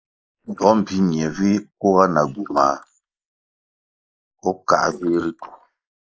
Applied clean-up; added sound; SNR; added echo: neural mask model Resemble Enhance denoiser.